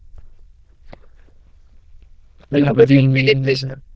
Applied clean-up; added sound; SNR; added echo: neural diffusion model UNIVERSE++.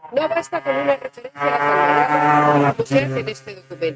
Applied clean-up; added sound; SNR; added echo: neural mask model RNNoise.